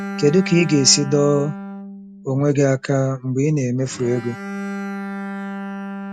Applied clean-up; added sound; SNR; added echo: none; Bowed string instrument; 10 dB; none.